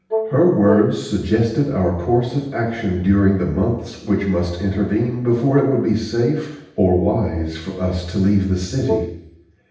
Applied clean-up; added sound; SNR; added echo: none; Wind instrument, woodwind instrument; 6 dB; reverberation time 0.9 s.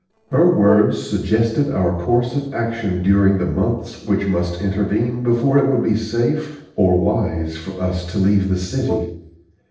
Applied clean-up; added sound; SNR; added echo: neural separator model SepFormer DNS4.